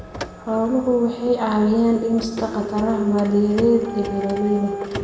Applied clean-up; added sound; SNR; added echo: none; Printer; 9 dB; reverberation time 1.5 s.